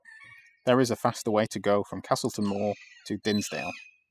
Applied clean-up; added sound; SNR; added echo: classical method spectral subtraction.